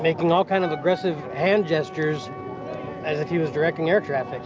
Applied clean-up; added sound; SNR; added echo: none; Wind instrument, woodwind instrument; 15 dB; none.